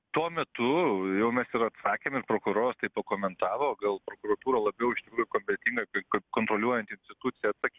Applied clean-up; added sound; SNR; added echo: none; none; none; none.